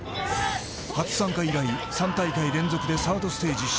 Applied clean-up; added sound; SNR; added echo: none; none; none; none.